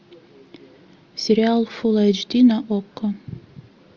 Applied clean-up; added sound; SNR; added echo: none; none; none; none.